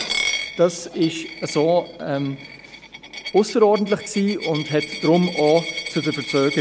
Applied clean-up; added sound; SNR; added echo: none; Coin (dropping); 10 dB; none.